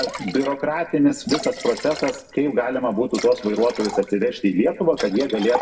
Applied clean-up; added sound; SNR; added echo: none; Liquid; 13 dB; reverberation time 0.6 s.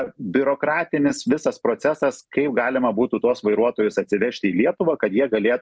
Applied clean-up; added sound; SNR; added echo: none; none; none; none.